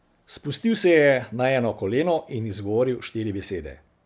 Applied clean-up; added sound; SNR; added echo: none; none; none; none.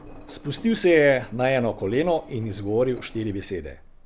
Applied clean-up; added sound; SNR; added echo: none; Engine; 19 dB; none.